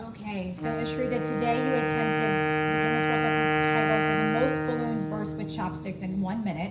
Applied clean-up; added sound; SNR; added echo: none; Wind instrument, woodwind instrument; -4 dB; reverberation time 0.5 s.